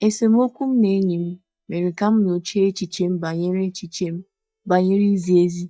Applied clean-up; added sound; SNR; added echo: neural mask model DeepFilterNet 3.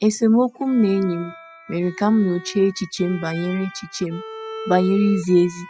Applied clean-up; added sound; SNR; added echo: classical method spectral subtraction.